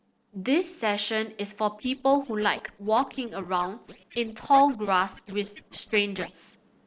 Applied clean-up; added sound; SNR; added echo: neural separator model SepFormer DNS4.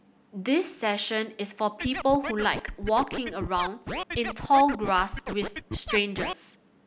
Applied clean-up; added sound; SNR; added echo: none; Scratching (performance technique); 7 dB; none.